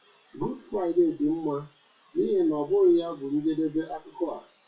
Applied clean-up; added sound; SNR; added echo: classical method WPE with log-MMSE.